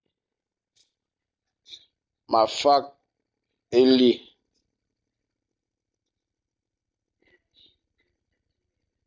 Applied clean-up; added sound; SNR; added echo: neural mask model DeepFilterNet 3.